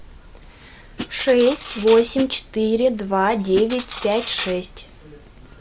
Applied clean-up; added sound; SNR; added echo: none; Hi-hat + Cutlery, silverware; 11 dB; none.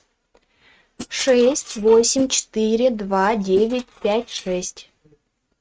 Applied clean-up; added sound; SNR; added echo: neural mask model RNNoise.